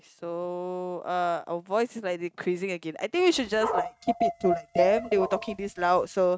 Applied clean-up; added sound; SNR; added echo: neural mask model RNNoise.